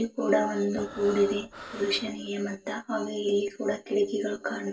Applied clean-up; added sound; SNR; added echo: none; Breathing; 14 dB; reverberation time 0.1 s.